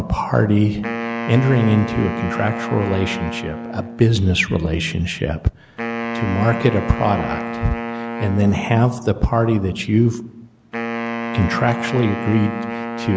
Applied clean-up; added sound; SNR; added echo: none; Wind instrument, woodwind instrument; 8 dB; none.